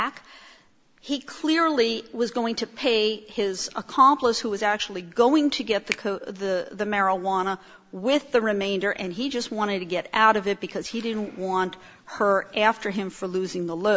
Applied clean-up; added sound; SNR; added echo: none; Finger snapping; 16 dB; none.